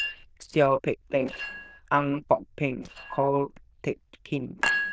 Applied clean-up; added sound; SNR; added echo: neural diffusion model UNIVERSE++.